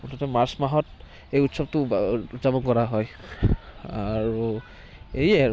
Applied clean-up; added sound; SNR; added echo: none; none; none; none.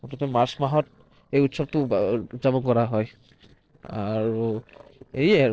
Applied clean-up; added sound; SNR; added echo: neural separator model SepFormer DNS4.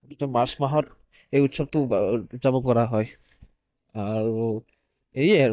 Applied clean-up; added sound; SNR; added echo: neural mask model DeepFilterNet 3.